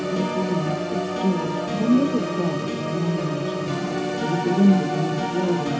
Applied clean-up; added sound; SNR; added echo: none; Organ; 2 dB; reverberation time 0.3 s.